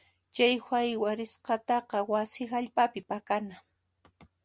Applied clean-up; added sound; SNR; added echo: none; none; none; none.